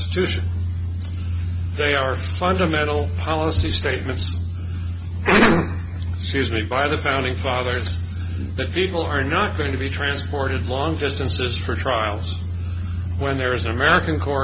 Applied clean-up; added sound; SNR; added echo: none; none; none; none.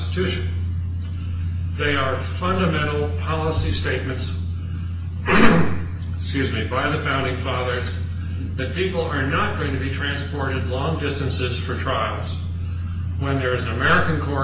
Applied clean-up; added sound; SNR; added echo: none; none; none; reverberation time 0.8 s.